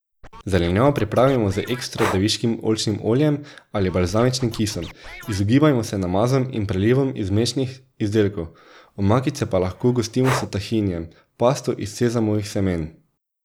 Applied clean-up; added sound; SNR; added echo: none; Breathing + Scratching (performance technique); 13 dB; none.